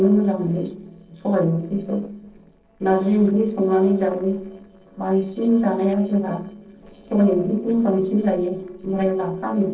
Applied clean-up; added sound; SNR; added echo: neural separator model SepFormer DNS4.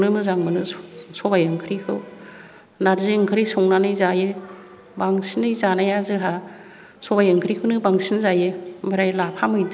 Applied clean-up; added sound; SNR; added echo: none; none; none; none.